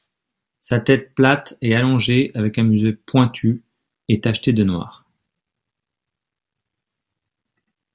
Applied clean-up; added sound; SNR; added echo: none; none; none; none.